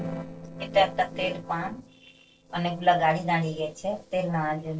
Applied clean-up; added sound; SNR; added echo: neural separator model SepFormer DNS4.